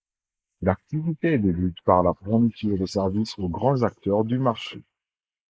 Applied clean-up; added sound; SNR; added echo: neural mask model Resemble Enhance denoiser.